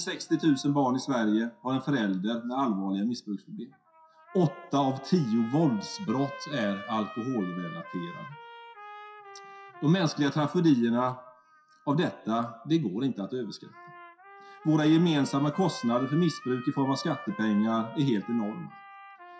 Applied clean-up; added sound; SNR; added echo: classical method WPE with log-MMSE.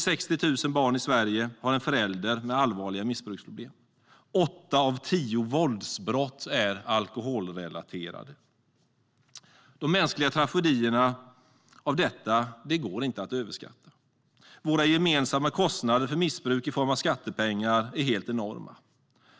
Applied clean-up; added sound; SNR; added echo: none; none; none; none.